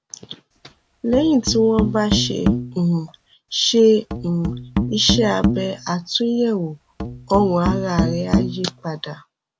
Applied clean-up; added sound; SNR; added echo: none; Musical instrument; 4 dB; none.